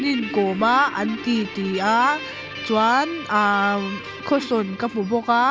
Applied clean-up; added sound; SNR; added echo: none; Guitar; 12 dB; none.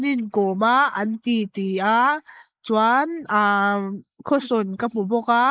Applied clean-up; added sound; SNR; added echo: neural mask model Resemble Enhance denoiser.